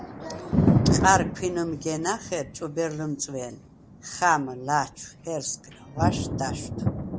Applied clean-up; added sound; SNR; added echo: none; Thunder; 0 dB; none.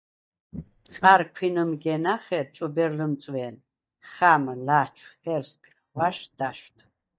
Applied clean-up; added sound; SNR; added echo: neural mask model DeepFilterNet 3.